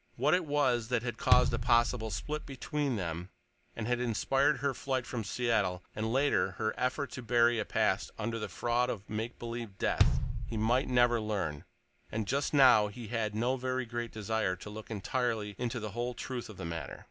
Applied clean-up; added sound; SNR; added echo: none; Bass drum; 1 dB; none.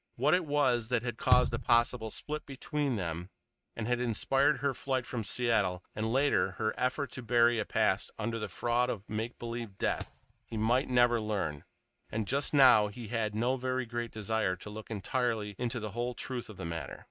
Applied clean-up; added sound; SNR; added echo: neural mask model RNNoise.